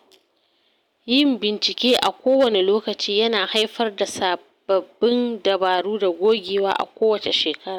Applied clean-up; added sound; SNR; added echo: none; none; none; none.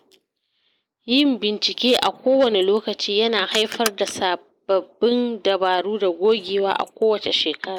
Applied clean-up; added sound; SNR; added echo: neural mask model Resemble Enhance denoiser.